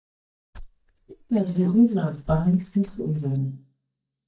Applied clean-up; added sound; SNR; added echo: neural mask model DeepFilterNet 3.